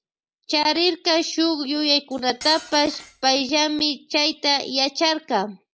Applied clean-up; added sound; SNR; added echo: none; Cutlery, silverware; 20 dB; none.